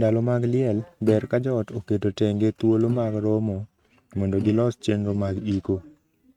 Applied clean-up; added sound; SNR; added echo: neural mask model RNNoise.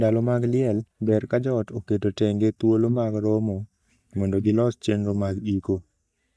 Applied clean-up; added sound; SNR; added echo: neural mask model DeepFilterNet 3.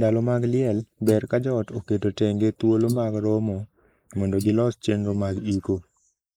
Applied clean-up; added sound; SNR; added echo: neural mask model Resemble Enhance denoiser.